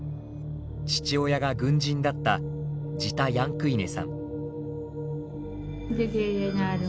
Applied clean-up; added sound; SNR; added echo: none; none; none; none.